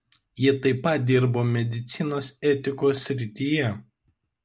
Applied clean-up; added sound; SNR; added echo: none; none; none; none.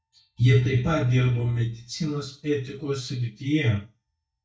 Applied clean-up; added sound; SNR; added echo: neural mask model DeepFilterNet 3.